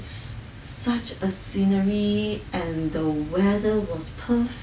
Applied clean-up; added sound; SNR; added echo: none; none; none; none.